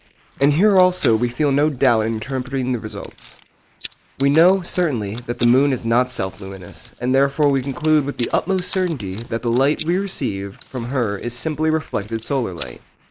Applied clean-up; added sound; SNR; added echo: neural mask model Resemble Enhance denoiser.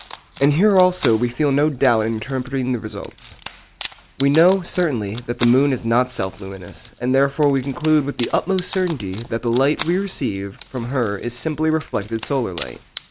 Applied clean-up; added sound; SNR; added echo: none; Wood; 18 dB; none.